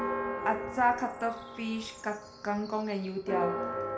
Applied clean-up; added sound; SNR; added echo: none; Church bell; 4 dB; reverberation time 0.4 s.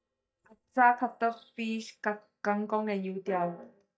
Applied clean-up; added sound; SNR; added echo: neural mask model DeepFilterNet 3.